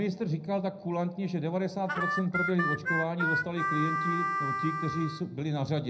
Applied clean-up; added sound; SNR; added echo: none; Harmonica; 0 dB; reverberation time 0.4 s.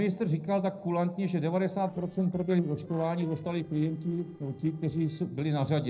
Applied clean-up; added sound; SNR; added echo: neural separator model SepFormer DNS4.